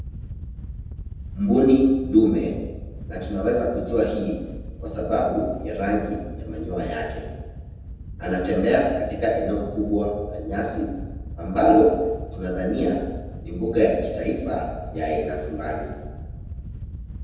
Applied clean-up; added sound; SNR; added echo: none; Wind / Boat, Water vehicle; 10 dB; reverberation time 1.1 s.